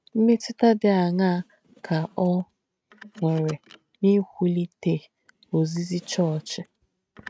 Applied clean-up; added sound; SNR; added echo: neural mask model RNNoise.